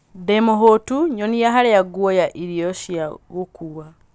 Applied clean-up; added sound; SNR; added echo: none; none; none; none.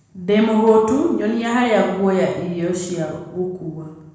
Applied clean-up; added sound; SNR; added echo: none; none; none; reverberation time 1.0 s.